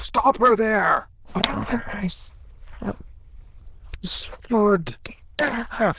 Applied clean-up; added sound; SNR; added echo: neural diffusion model UNIVERSE++.